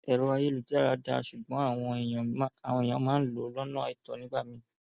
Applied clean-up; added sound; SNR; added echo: none; none; none; none.